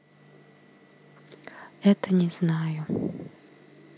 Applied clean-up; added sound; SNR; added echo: none; none; none; none.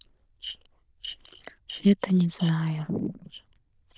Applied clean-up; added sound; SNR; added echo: neural diffusion model UNIVERSE++.